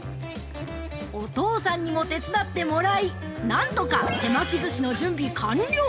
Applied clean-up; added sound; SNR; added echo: none; none; none; none.